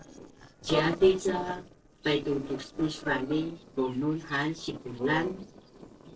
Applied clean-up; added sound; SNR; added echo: neural separator model SepFormer DNS4.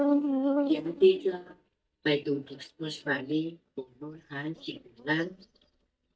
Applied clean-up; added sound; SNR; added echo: neural mask model DeepFilterNet 3.